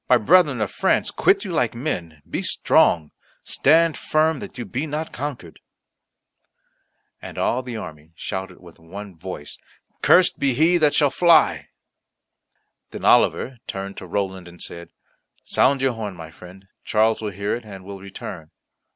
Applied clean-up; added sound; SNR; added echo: none; none; none; none.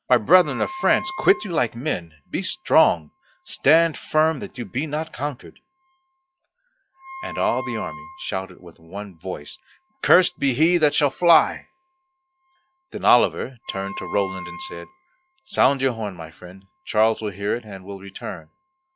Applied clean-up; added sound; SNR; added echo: classical method log-MMSE.